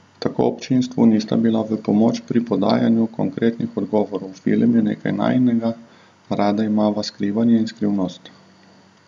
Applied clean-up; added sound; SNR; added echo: none; none; none; none.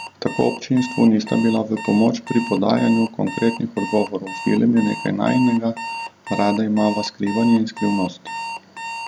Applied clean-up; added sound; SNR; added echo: none; Alarm; 12 dB; none.